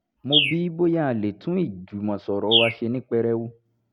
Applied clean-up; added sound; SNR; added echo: none; Bird; 3 dB; none.